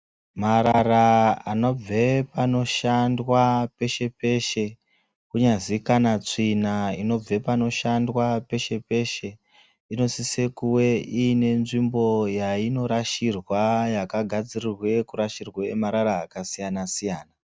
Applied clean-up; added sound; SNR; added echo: none; none; none; none.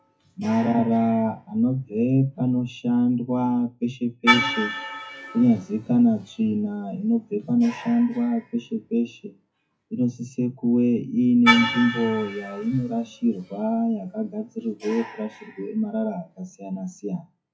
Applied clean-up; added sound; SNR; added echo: classical method WPE with log-MMSE.